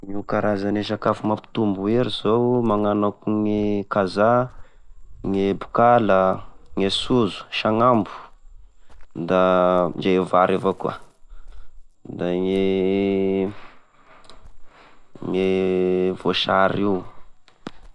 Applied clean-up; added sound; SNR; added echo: none; Cricket; 17 dB; none.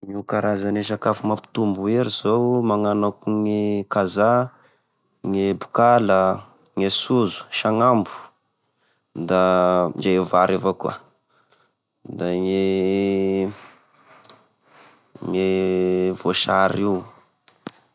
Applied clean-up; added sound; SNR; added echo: none; none; none; none.